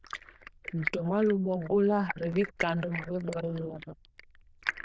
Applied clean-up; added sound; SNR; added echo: neural diffusion model UNIVERSE++.